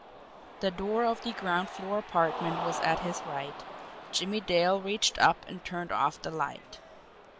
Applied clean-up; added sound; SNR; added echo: none; Cheering; 10 dB; none.